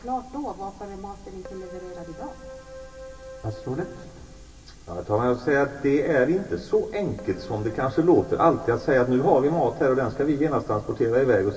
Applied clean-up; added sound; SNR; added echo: none; Keyboard (musical); 19 dB; reverberation time 2.6 s.